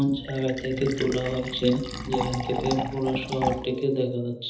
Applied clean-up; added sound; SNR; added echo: none; Fill (with liquid); 7 dB; reverberation time 1.2 s.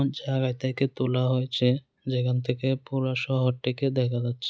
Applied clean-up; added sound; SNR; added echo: none; none; none; none.